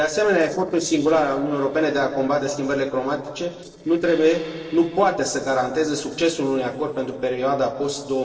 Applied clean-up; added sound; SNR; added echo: neural separator model SepFormer DNS4.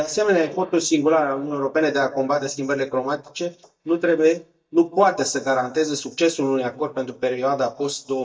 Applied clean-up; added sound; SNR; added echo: neural mask model DeepFilterNet 3.